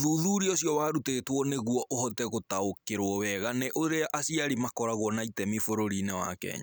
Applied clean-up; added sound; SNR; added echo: none; none; none; none.